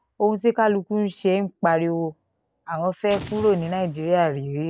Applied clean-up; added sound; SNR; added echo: none; Explosion; 16 dB; none.